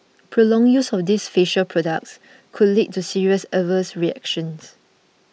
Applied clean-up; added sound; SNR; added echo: none; none; none; none.